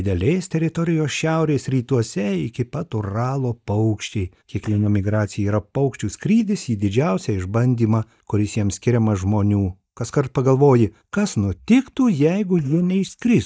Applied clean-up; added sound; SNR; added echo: neural mask model DeepFilterNet 3.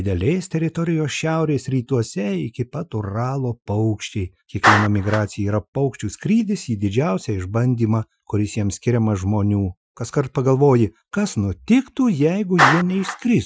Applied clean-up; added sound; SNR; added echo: classical method Wiener filter.